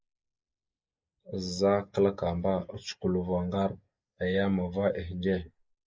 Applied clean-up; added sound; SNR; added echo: neural mask model Resemble Enhance denoiser.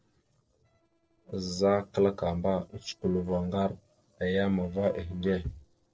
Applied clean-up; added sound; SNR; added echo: neural separator model SepFormer DNS4.